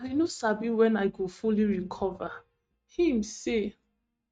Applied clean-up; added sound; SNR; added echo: neural mask model RNNoise.